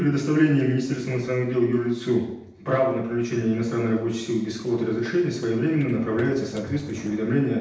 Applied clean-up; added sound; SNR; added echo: neural separator model SepFormer DNS4.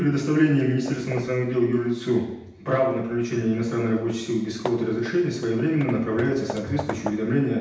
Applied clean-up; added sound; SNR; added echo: none; Hammer / Wood; 16 dB; reverberation time 0.9 s.